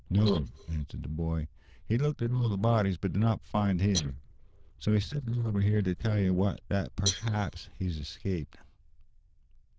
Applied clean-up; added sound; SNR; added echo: neural diffusion model UNIVERSE++.